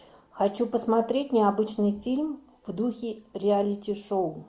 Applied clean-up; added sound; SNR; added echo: none; none; none; none.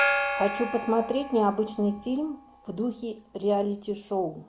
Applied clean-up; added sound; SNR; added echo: none; Gong; 5 dB; none.